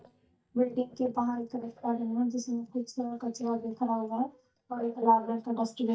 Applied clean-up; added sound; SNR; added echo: neural mask model DeepFilterNet 3.